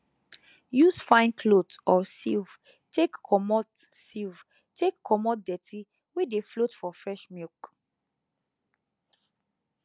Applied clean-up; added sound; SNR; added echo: none; none; none; none.